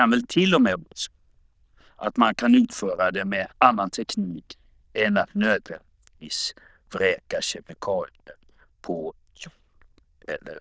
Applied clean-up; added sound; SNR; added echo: neural diffusion model UNIVERSE++.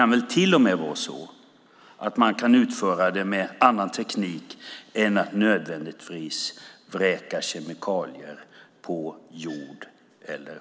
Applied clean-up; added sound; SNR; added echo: none; none; none; none.